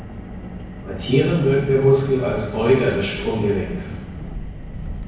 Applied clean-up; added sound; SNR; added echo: none; Car; 11 dB; reverberation time 1.1 s.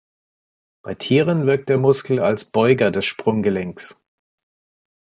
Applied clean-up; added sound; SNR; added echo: none; none; none; none.